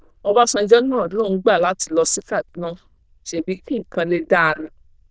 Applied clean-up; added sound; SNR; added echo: neural diffusion model UNIVERSE++.